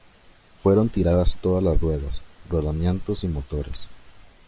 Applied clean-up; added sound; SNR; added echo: none; none; none; none.